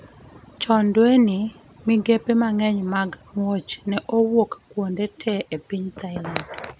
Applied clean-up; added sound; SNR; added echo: none; none; none; none.